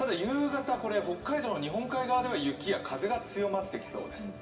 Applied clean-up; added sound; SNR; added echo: none; none; none; reverberation time 2.0 s.